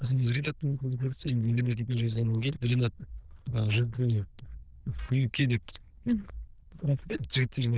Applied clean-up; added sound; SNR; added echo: neural diffusion model UNIVERSE++.